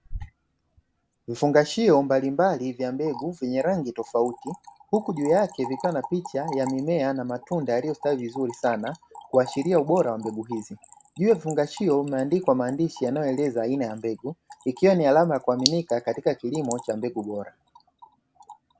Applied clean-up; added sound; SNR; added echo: none; Trickle, dribble / Splash, splatter; 16 dB; none.